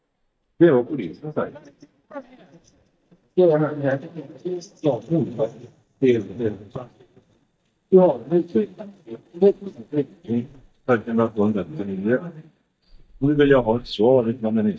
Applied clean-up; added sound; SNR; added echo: neural mask model DeepFilterNet 3.